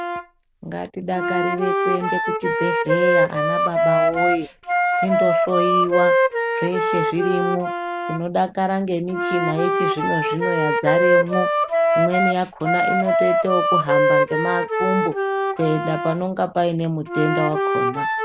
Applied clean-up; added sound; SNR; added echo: none; Wind instrument, woodwind instrument; -3 dB; none.